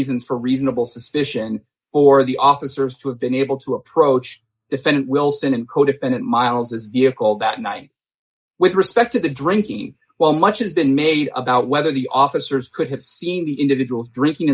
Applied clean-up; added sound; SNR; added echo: neural mask model Resemble Enhance denoiser.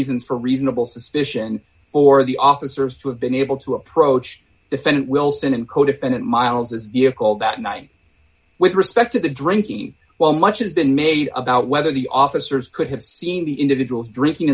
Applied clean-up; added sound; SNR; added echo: none; none; none; none.